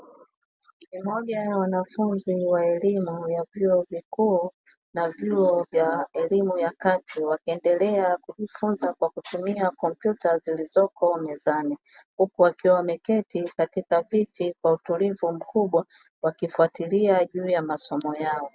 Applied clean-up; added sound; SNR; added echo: none; none; none; none.